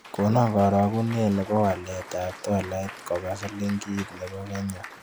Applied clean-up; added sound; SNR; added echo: none; Applause / Cheering; 16 dB; none.